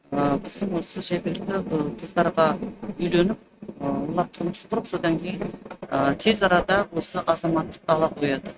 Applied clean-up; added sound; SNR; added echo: neural mask model RNNoise.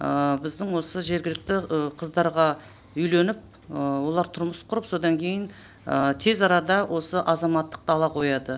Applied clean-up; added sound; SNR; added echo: none; none; none; none.